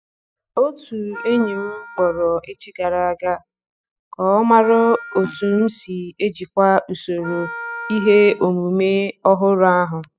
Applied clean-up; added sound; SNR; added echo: classical method spectral subtraction.